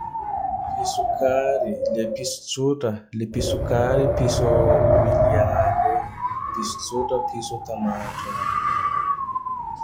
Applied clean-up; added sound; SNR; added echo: classical method log-MMSE.